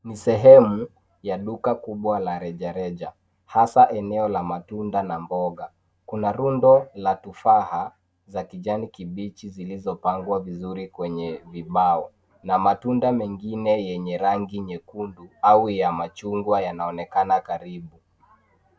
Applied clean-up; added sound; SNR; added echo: none; none; none; none.